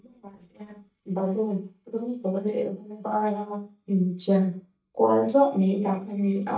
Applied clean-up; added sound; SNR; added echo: neural mask model DeepFilterNet 3.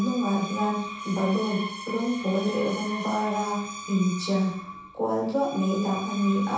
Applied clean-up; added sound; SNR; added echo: none; Screech; 10 dB; reverberation time 0.7 s.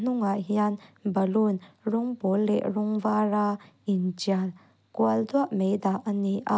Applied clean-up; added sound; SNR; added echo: none; none; none; none.